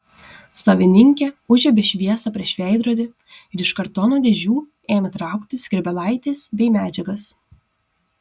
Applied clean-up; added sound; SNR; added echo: none; none; none; none.